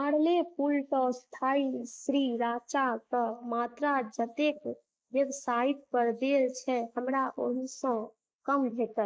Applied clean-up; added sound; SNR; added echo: neural mask model Resemble Enhance denoiser.